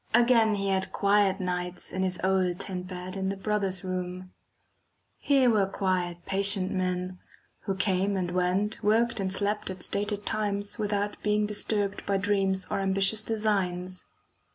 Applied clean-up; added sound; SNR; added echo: none; none; none; none.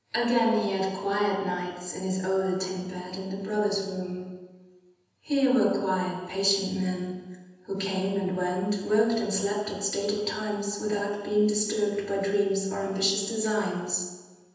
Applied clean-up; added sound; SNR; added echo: none; none; none; reverberation time 1.1 s.